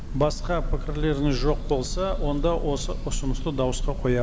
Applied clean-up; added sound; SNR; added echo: none; Bird / Breathing; 1 dB; none.